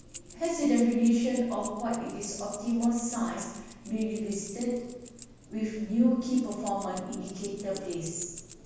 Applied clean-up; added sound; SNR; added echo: none; Keys jangling; 17 dB; reverberation time 1.2 s.